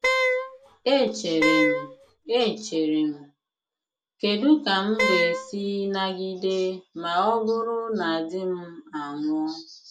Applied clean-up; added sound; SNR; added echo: none; Wind instrument, woodwind instrument; 0 dB; none.